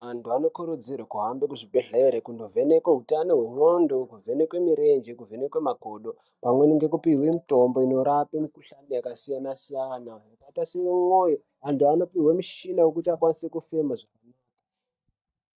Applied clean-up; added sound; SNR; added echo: neural mask model DeepFilterNet 3.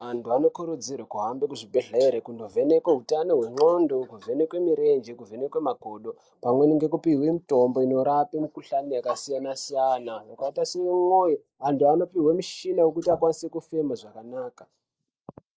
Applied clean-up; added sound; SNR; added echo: neural mask model Resemble Enhance denoiser.